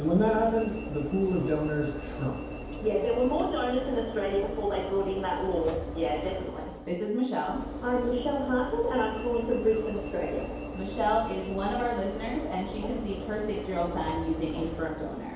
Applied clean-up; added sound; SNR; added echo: none; Alarm / Engine / Train; 8 dB; reverberation time 2.2 s.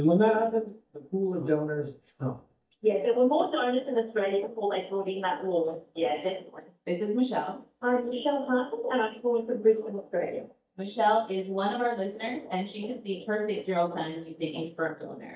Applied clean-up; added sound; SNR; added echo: neural mask model DeepFilterNet 3.